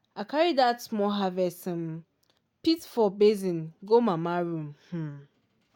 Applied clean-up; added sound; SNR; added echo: none; none; none; none.